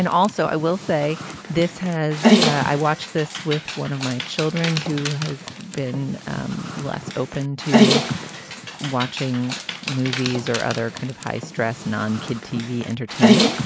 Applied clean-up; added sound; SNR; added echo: none; Dog; 0 dB; none.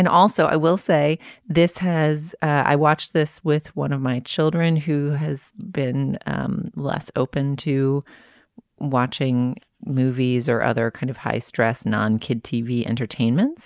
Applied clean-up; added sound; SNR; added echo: none; none; none; none.